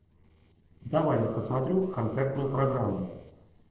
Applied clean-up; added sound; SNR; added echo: neural separator model SepFormer DNS4.